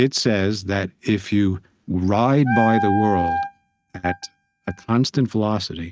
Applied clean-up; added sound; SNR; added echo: neural mask model RNNoise.